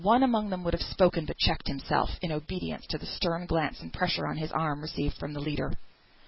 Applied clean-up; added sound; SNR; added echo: none; none; none; none.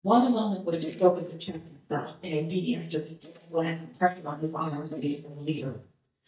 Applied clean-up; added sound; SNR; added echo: neural mask model DeepFilterNet 3.